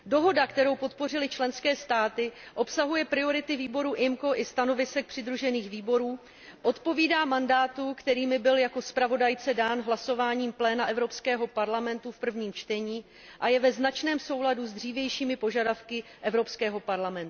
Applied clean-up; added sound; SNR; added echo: none; none; none; none.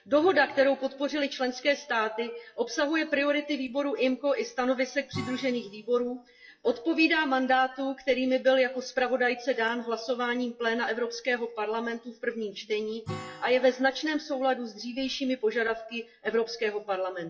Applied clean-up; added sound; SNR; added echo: classical method WPE with log-MMSE.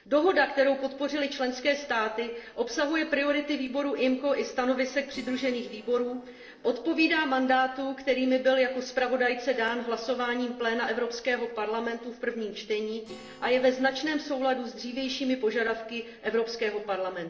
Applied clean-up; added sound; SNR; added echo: neural separator model SepFormer DNS4.